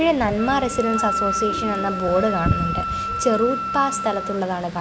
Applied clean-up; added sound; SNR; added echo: none; Wind instrument, woodwind instrument; 5 dB; none.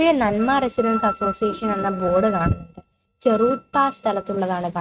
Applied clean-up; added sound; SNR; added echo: neural mask model RNNoise.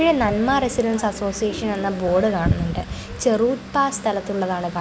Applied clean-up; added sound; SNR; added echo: none; none; none; none.